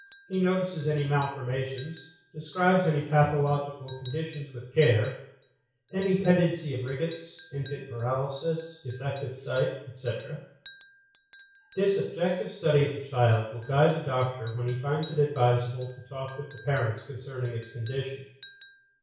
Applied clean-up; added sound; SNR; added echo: none; Chink, clink; 15 dB; reverberation time 0.6 s.